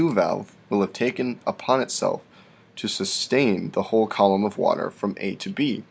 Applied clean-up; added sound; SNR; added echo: none; none; none; none.